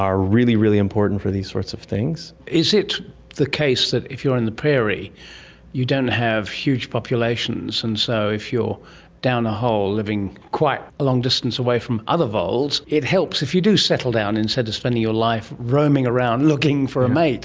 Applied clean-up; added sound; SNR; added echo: none; none; none; none.